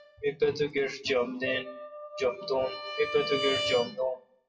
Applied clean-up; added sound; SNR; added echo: classical method WPE with log-MMSE.